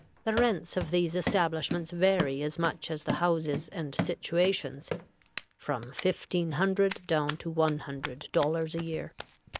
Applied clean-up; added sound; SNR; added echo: none; Run; 10 dB; none.